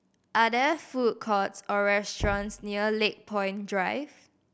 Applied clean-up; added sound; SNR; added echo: none; Knock; 12 dB; none.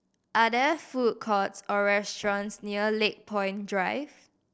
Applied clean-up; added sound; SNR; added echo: neural separator model SepFormer DNS4.